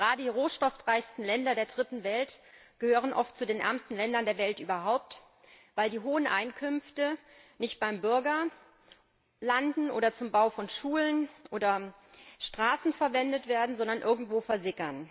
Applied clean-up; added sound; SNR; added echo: none; none; none; none.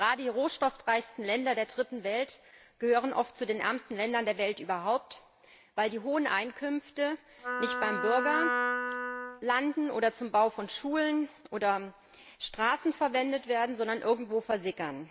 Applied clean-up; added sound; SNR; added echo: none; Wind instrument, woodwind instrument; 2 dB; none.